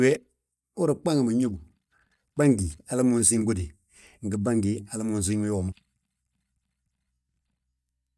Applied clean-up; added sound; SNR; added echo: neural mask model DeepFilterNet 3.